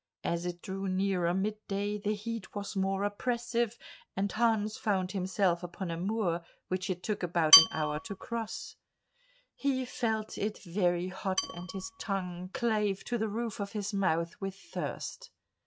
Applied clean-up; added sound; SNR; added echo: neural mask model RNNoise.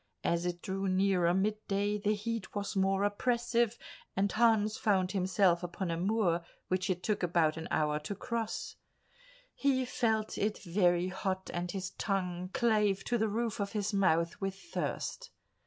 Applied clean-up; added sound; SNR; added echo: none; none; none; none.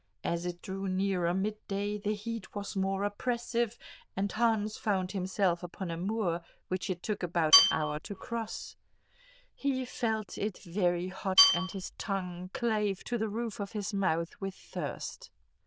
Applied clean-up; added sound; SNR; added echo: neural diffusion model UNIVERSE++.